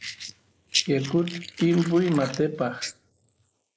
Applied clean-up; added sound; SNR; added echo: neural mask model Resemble Enhance denoiser.